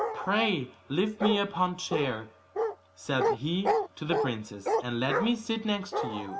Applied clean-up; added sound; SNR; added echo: none; Bark; 2 dB; none.